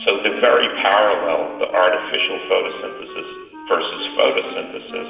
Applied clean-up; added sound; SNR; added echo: none; Wind instrument, woodwind instrument; 17 dB; reverberation time 1.2 s.